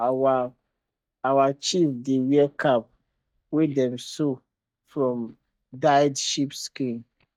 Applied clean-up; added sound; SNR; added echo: neural mask model DeepFilterNet 3.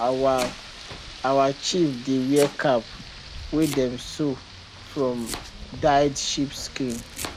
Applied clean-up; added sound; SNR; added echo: none; Rain + Domestic sounds, home sounds; 13 dB; none.